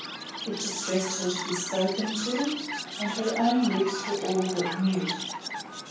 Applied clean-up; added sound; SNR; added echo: none; Chirp, tweet; 6 dB; reverberation time 0.7 s.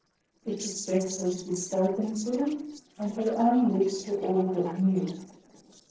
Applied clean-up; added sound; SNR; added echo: neural separator model SepFormer DNS4.